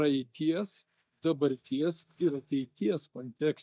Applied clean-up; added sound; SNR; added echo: neural mask model DeepFilterNet 3.